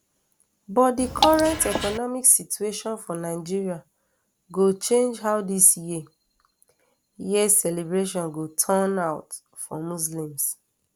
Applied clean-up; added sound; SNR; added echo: none; Drip / Water; 2 dB; none.